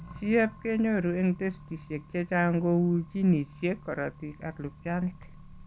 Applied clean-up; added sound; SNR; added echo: none; Accelerating, revving, vroom; 20 dB; none.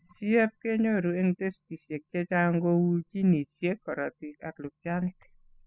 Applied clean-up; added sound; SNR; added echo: classical method spectral subtraction.